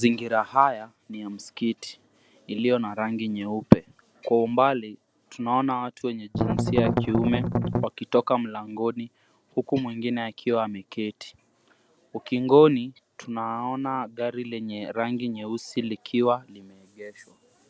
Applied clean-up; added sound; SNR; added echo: none; Strum; -2 dB; none.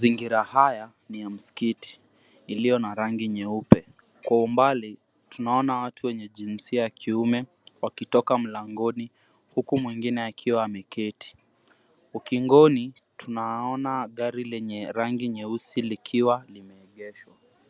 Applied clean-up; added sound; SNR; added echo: none; none; none; none.